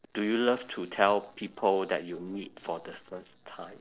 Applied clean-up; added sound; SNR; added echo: neural separator model SepFormer DNS4.